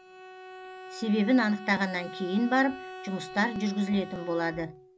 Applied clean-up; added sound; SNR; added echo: none; Bowed string instrument; 14 dB; none.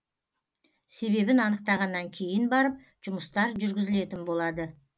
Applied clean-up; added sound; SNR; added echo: none; none; none; none.